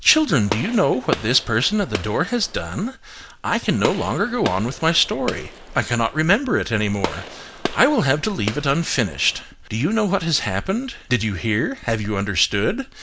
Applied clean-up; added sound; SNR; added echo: none; Gunshot, gunfire; 11 dB; none.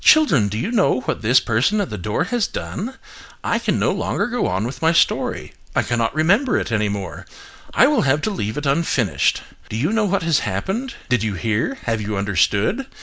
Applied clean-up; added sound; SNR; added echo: none; none; none; none.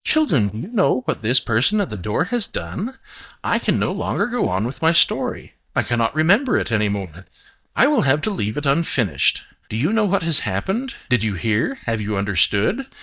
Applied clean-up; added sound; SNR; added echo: neural mask model DeepFilterNet 3.